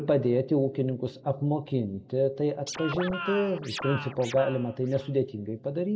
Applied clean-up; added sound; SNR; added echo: none; Scratching (performance technique); 10 dB; reverberation time 2.2 s.